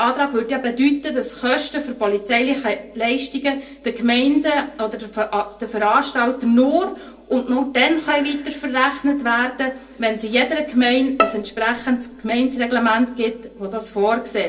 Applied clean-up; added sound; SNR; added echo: neural separator model SepFormer DNS4.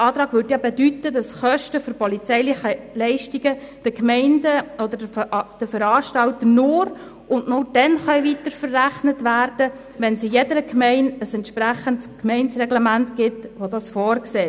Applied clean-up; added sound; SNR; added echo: none; none; none; none.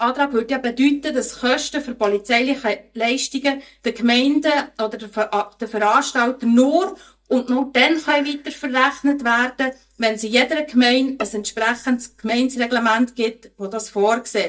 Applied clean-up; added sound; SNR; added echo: neural mask model DeepFilterNet 3.